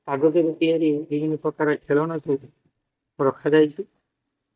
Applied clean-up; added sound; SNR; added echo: neural mask model DeepFilterNet 3.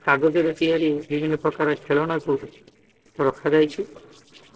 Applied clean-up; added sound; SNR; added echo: neural separator model SepFormer DNS4.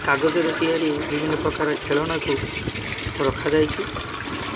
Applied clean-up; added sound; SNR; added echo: none; Toilet flush; 6 dB; reverberation time 0.5 s.